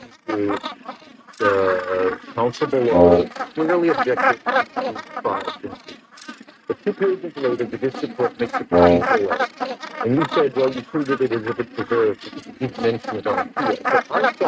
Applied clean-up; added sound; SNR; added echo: neural mask model RNNoise.